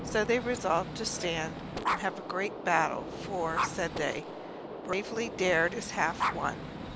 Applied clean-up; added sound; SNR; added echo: none; Gunshot, gunfire + Dog; 5 dB; none.